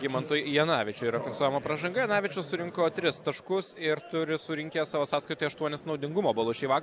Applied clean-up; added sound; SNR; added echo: none; none; none; none.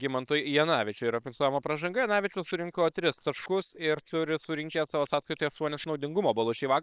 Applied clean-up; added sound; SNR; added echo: neural separator model SepFormer WHAM!.